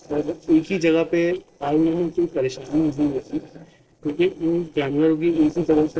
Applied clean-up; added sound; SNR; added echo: neural separator model SepFormer DNS4.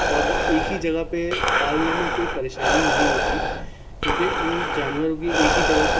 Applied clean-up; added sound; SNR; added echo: none; Breathing; -3 dB; reverberation time 1.1 s.